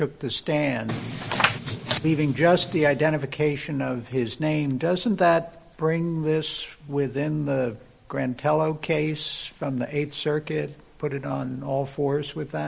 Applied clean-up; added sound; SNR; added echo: none; none; none; none.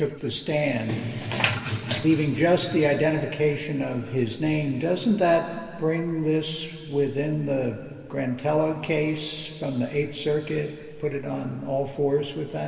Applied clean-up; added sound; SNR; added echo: none; none; none; reverberation time 2.4 s.